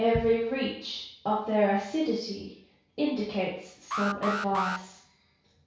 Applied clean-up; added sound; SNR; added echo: none; Alarm; 6 dB; reverberation time 0.6 s.